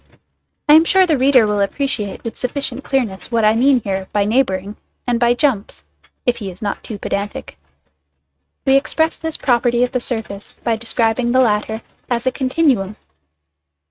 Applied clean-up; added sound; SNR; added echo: neural mask model RNNoise.